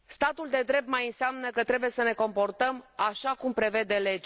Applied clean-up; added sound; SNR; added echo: none; none; none; none.